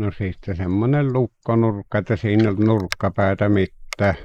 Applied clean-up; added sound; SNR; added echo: neural mask model Resemble Enhance denoiser.